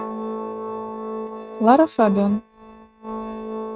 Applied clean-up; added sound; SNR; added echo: neural mask model RNNoise.